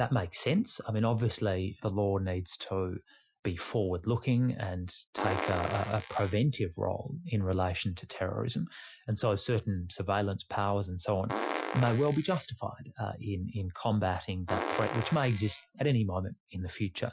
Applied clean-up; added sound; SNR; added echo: classical method Wiener filter.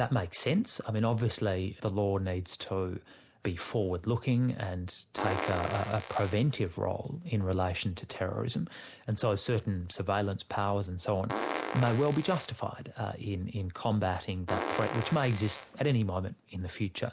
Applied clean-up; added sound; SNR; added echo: none; Fart; 7 dB; none.